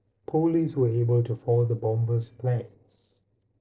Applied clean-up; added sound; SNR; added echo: neural separator model SepFormer DNS4.